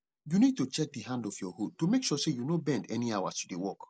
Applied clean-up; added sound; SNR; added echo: none; none; none; none.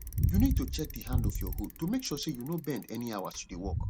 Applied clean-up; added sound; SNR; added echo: none; Bicycle; -2 dB; none.